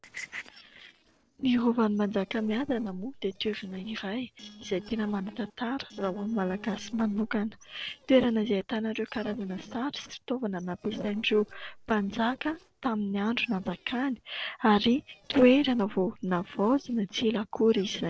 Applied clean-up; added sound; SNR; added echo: neural separator model SepFormer DNS4.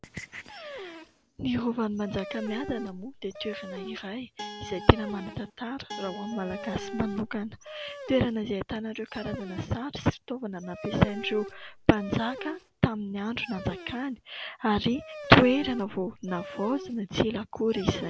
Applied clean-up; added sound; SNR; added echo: none; Guitar + Dog; 14 dB; none.